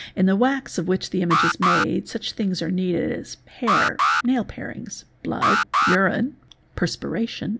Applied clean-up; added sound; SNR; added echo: none; Alarm; 0 dB; none.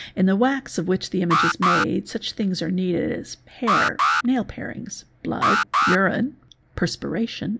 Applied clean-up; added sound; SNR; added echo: neural mask model Resemble Enhance denoiser.